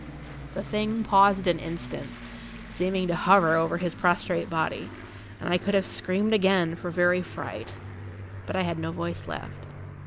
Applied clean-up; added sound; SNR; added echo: none; Aircraft; 13 dB; none.